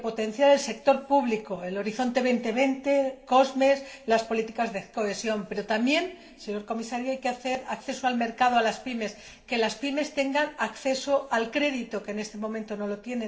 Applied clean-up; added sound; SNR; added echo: none; none; none; reverberation time 1.2 s.